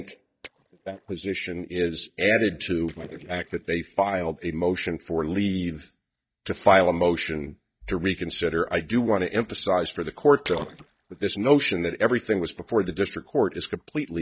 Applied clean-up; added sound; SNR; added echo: neural mask model DeepFilterNet 3.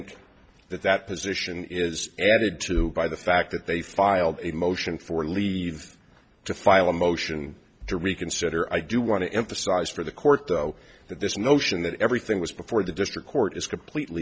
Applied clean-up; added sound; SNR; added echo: none; none; none; none.